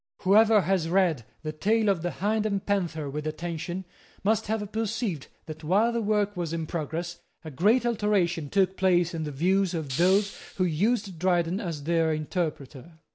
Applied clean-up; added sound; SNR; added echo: none; Hiss; 14 dB; none.